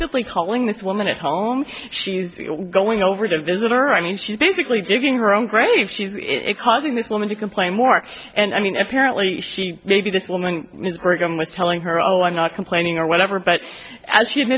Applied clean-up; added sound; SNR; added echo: none; none; none; none.